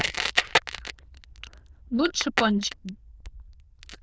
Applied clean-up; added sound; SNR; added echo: neural diffusion model UNIVERSE++.